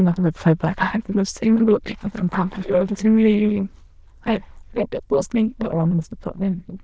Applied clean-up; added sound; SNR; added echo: neural diffusion model UNIVERSE++.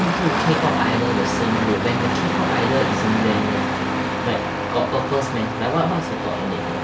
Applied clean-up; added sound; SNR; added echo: none; Engine starting; -1 dB; none.